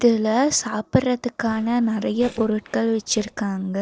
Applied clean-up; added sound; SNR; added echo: neural separator model SepFormer DNS4.